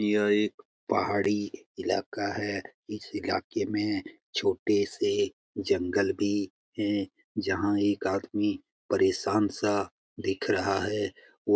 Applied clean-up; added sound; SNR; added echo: none; none; none; none.